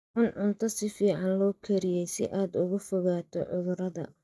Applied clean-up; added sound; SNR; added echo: neural mask model DeepFilterNet 3.